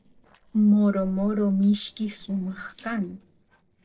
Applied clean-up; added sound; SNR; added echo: neural separator model SepFormer DNS4.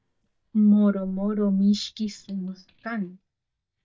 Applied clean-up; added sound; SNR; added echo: neural mask model DeepFilterNet 3.